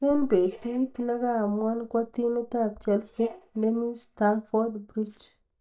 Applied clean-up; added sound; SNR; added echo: neural mask model DeepFilterNet 3.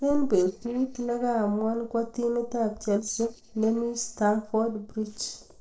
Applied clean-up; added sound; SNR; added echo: neural separator model SepFormer DNS4.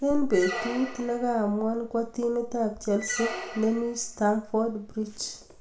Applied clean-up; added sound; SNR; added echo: none; Squeak; 11 dB; reverberation time 0.4 s.